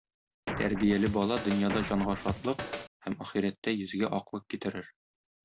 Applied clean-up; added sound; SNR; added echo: none; Scratching (performance technique); 6 dB; none.